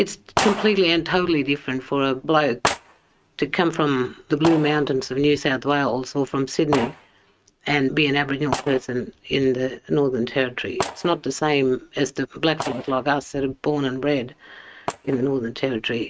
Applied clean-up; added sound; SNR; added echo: neural mask model RNNoise.